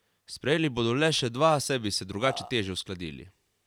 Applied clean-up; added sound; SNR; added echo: none; Burping, eructation; 11 dB; none.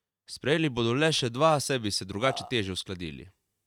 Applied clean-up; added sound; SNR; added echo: neural mask model RNNoise.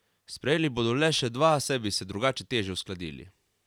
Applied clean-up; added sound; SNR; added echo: none; none; none; none.